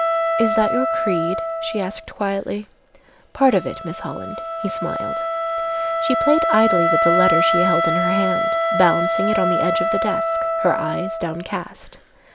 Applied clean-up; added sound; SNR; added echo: none; Wind instrument, woodwind instrument; -2 dB; none.